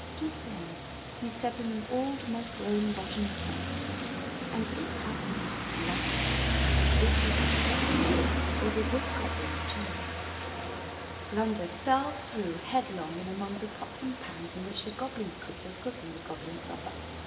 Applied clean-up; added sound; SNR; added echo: none; Rain; -3 dB; reverberation time 1.0 s.